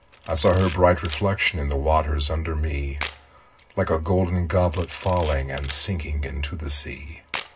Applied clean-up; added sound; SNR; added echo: none; Camera; 15 dB; reverberation time 0.2 s.